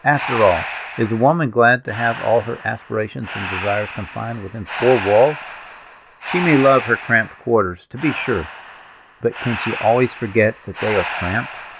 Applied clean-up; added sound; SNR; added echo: none; Breathing; 10 dB; none.